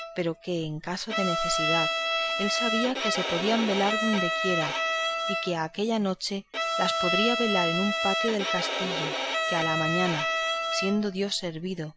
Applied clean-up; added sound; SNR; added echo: none; Bowed string instrument; -1 dB; none.